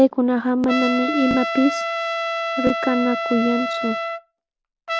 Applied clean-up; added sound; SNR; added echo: none; Trumpet; 4 dB; none.